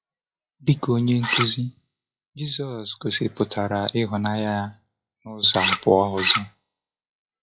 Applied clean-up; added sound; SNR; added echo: classical method log-MMSE.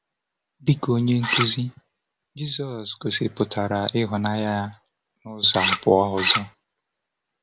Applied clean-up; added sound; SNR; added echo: none; Cutlery, silverware; 1 dB; none.